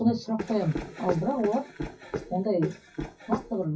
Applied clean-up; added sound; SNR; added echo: classical method WPE with log-MMSE.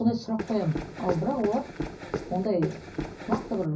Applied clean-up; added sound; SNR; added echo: none; Run; 7 dB; reverberation time 0.4 s.